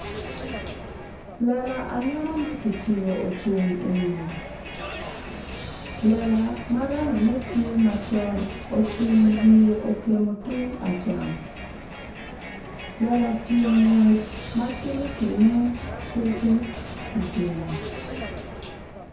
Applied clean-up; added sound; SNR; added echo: none; Crowd; 11 dB; reverberation time 0.6 s.